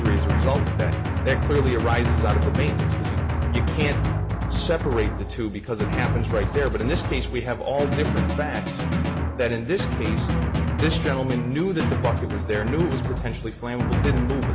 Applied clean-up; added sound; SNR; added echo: none; Drum; -3 dB; none.